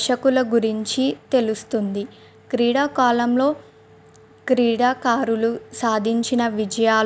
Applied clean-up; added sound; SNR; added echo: none; none; none; none.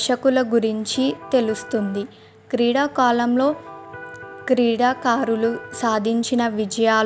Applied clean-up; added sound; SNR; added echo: none; Electric guitar; 17 dB; none.